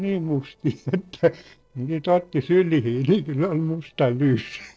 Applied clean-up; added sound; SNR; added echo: neural separator model SepFormer DNS4.